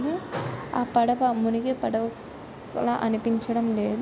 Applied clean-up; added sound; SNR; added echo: none; none; none; none.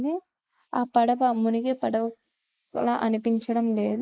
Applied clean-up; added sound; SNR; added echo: neural mask model Resemble Enhance denoiser.